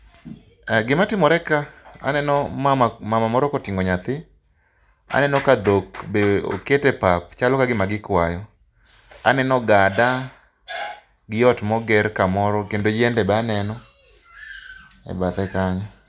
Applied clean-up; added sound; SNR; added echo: none; none; none; none.